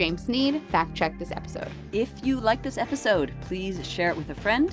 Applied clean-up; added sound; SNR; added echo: none; none; none; none.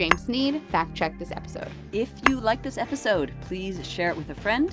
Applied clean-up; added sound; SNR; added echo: none; Tap / Hammer; 6 dB; none.